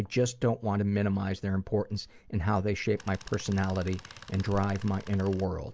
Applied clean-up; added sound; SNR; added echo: none; Tools; 19 dB; none.